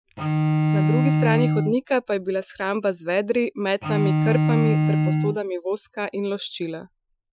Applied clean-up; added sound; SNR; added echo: classical method Wiener filter.